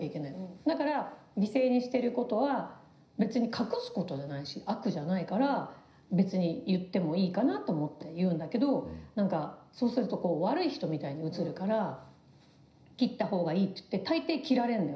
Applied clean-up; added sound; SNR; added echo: none; none; none; reverberation time 0.5 s.